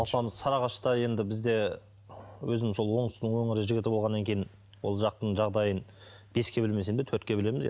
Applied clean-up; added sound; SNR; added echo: none; none; none; none.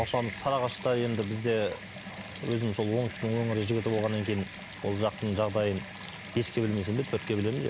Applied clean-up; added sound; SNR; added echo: none; Bathtub (filling or washing) / Water tap, faucet; 12 dB; none.